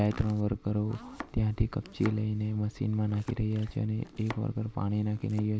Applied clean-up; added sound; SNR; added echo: none; Domestic sounds, home sounds; 18 dB; none.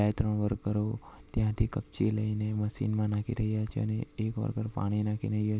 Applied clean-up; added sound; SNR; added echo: none; none; none; none.